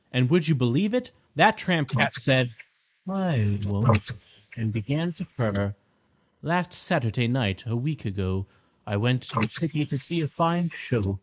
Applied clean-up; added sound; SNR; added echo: neural mask model Resemble Enhance denoiser.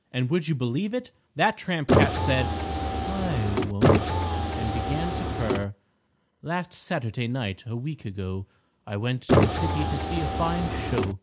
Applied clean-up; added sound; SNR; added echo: none; Car; -5 dB; none.